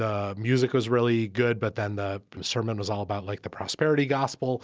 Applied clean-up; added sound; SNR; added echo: none; none; none; none.